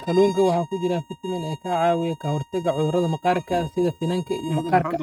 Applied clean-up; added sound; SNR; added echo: neural mask model RNNoise.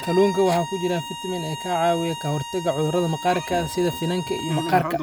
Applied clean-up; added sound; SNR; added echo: none; Bowed string instrument; 10 dB; none.